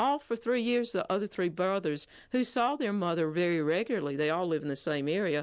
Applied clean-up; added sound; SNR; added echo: none; none; none; none.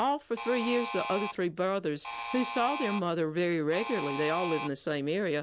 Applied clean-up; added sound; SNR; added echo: none; Alarm; 6 dB; none.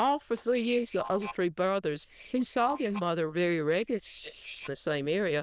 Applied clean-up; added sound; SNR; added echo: neural diffusion model UNIVERSE++.